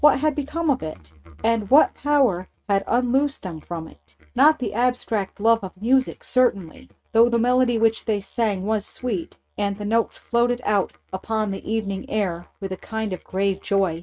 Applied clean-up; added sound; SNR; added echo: neural mask model RNNoise.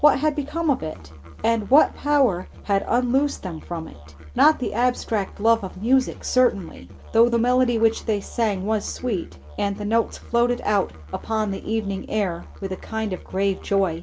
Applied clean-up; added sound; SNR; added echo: none; Musical instrument; 17 dB; none.